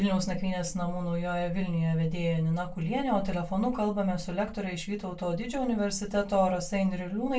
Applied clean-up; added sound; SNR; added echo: none; none; none; reverberation time 0.2 s.